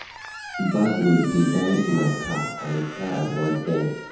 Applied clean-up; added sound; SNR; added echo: none; Squeak; 11 dB; reverberation time 1.0 s.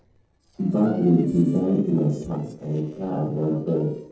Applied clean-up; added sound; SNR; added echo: neural separator model SepFormer DNS4.